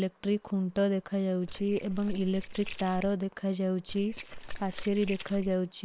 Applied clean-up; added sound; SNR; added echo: neural separator model SepFormer WHAM!.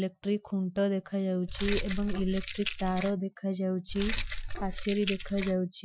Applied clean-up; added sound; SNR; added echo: classical method Wiener filter.